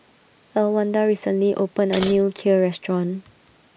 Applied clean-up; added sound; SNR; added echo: none; Scissors; 9 dB; none.